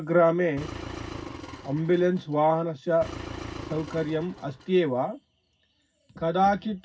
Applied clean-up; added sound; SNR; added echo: none; Engine; 13 dB; reverberation time 0.4 s.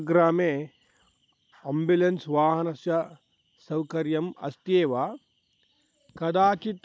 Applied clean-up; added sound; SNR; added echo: none; none; none; none.